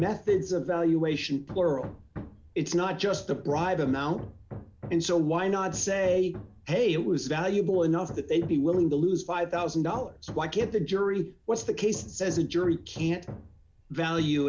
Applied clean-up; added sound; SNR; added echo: none; Hammer; 16 dB; none.